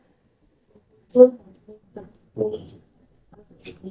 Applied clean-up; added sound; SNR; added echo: neural mask model DeepFilterNet 3.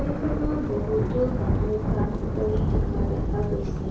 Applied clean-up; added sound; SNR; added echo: none; Thunder; -4 dB; reverberation time 0.6 s.